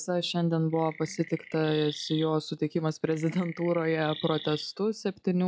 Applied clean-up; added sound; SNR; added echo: classical method log-MMSE.